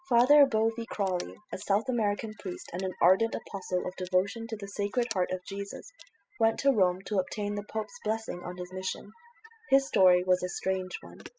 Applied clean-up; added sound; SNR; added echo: classical method spectral subtraction.